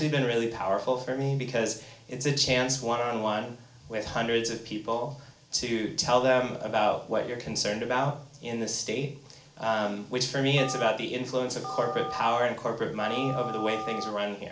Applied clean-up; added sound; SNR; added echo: none; Telephone; 8 dB; reverberation time 0.4 s.